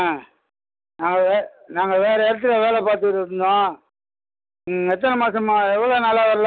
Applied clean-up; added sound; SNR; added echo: none; none; none; none.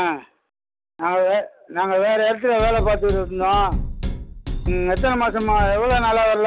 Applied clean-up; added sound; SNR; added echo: none; Drum kit; 5 dB; none.